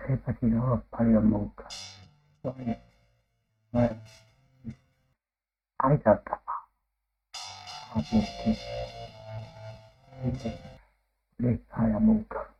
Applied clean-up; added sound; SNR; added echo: neural mask model RNNoise.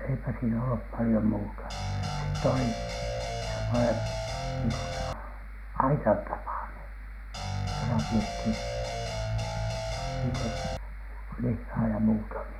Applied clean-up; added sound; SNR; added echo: none; Guitar; 1 dB; none.